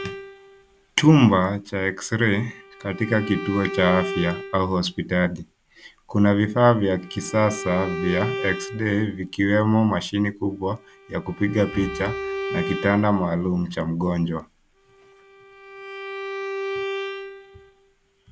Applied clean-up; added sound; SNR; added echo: none; Bowed string instrument; 11 dB; none.